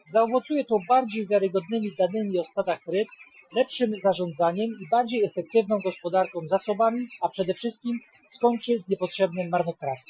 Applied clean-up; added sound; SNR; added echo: classical method Wiener filter.